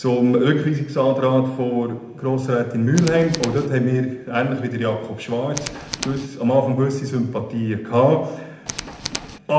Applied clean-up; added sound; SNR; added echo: none; Tools; 10 dB; reverberation time 0.7 s.